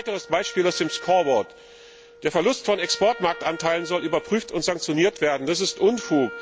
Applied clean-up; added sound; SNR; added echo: none; Wind instrument, woodwind instrument; 17 dB; none.